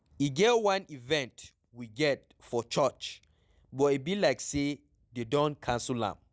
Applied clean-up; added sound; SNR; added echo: none; none; none; none.